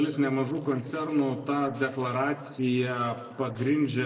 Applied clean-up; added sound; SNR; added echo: neural separator model SepFormer DNS4.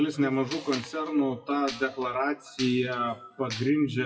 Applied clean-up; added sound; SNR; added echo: classical method WPE with log-MMSE.